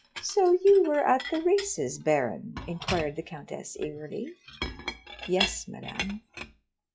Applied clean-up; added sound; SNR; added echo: classical method log-MMSE.